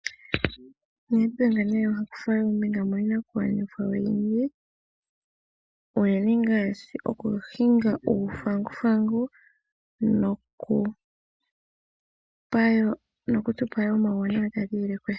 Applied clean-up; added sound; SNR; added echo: none; none; none; none.